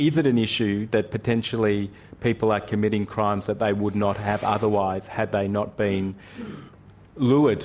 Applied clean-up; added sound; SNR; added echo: none; none; none; none.